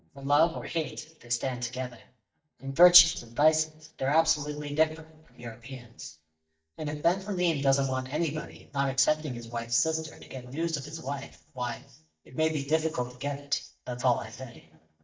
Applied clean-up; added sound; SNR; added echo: neural mask model DeepFilterNet 3.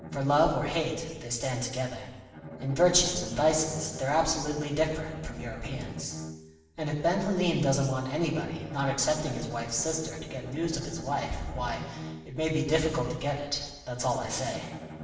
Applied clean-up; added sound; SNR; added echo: none; Bowed string instrument; 14 dB; reverberation time 1.1 s.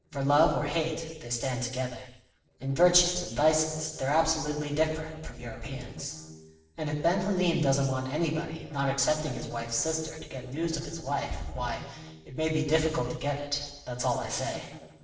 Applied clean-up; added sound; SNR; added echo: neural separator model SepFormer DNS4.